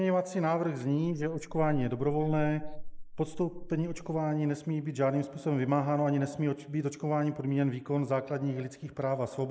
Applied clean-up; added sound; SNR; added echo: neural mask model Resemble Enhance denoiser.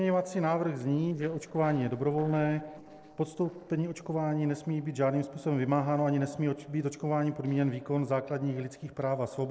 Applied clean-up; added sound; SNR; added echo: neural separator model SepFormer DNS4.